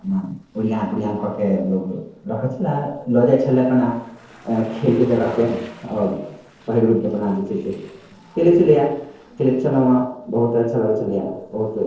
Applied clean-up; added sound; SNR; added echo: neural separator model SepFormer DNS4.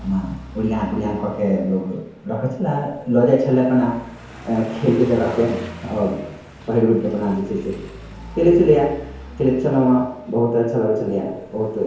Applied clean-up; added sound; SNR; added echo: none; Car passing by; 18 dB; reverberation time 1.0 s.